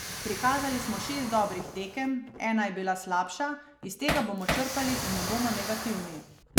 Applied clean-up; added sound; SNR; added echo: none; Hammer + Explosion; 3 dB; none.